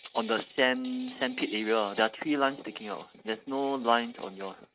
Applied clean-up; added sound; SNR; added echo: neural mask model RNNoise.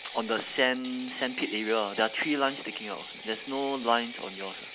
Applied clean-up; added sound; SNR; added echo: none; Ratchet, pawl; 13 dB; none.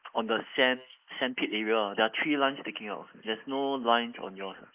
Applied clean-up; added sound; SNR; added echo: neural mask model Resemble Enhance denoiser.